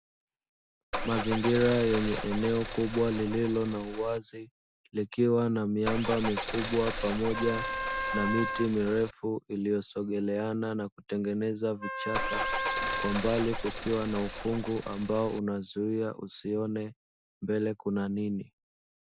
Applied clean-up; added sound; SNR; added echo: none; Car + Wind instrument, woodwind instrument; 4 dB; none.